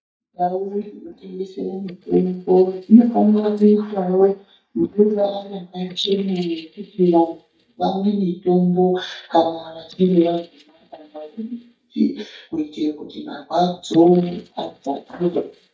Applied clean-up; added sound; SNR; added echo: neural mask model DeepFilterNet 3.